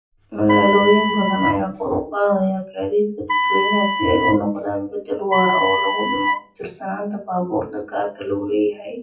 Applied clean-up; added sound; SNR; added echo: classical method WPE with log-MMSE.